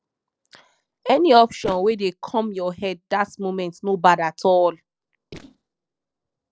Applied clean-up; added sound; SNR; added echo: neural separator model SepFormer DNS4.